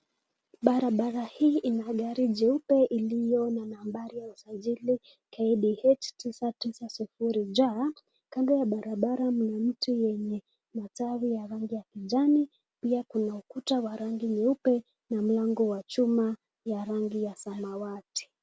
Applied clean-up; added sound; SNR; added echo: none; none; none; none.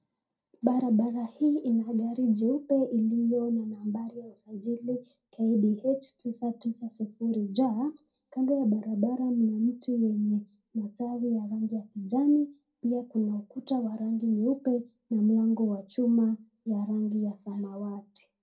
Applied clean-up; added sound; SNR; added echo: none; none; none; reverberation time 0.2 s.